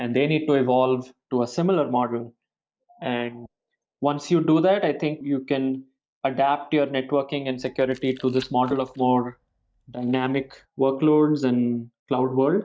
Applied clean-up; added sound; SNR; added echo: neural mask model DeepFilterNet 3.